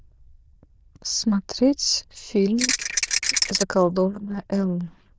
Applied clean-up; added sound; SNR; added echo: neural diffusion model UNIVERSE++.